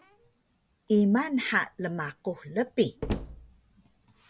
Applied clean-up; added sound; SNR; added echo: none; Slam; 13 dB; none.